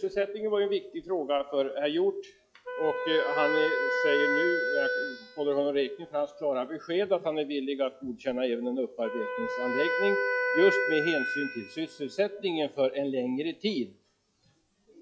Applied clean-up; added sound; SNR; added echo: classical method log-MMSE.